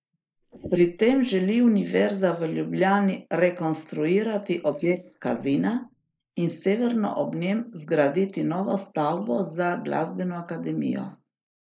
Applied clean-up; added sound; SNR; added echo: neural mask model Resemble Enhance denoiser.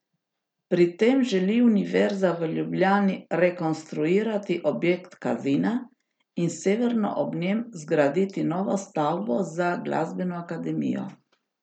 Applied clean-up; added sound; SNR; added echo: none; none; none; none.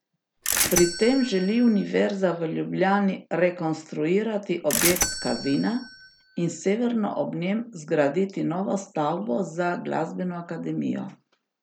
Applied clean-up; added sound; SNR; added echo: none; Bell / Mechanisms; 6 dB; none.